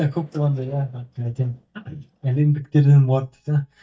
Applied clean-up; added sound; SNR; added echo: neural mask model DeepFilterNet 3.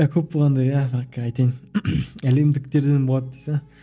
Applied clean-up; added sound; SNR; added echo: none; none; none; none.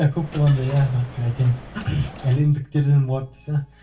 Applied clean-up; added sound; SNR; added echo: none; Coin (dropping); 17 dB; reverberation time 0.2 s.